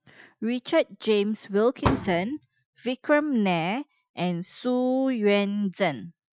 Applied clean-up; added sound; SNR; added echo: classical method Wiener filter.